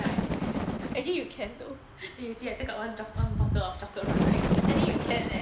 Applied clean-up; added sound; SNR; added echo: none; Bird; -3 dB; none.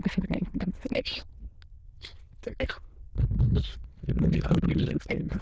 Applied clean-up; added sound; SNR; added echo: neural diffusion model UNIVERSE++.